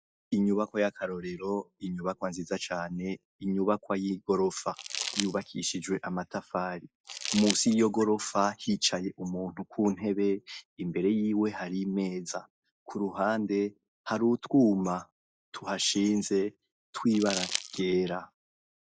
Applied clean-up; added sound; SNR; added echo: classical method log-MMSE.